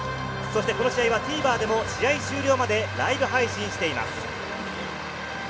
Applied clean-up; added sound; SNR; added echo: none; none; none; reverberation time 0.3 s.